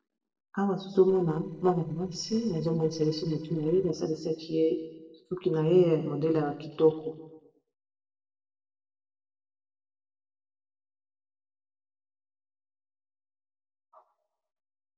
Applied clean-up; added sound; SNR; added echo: neural separator model SepFormer DNS4.